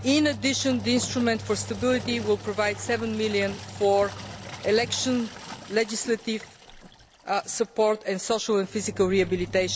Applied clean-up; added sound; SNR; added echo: none; Engine; 14 dB; none.